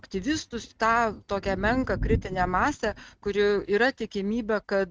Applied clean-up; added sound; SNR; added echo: neural mask model RNNoise.